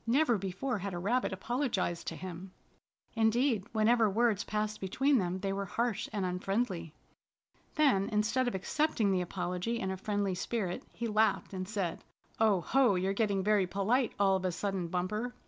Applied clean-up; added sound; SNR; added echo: none; none; none; none.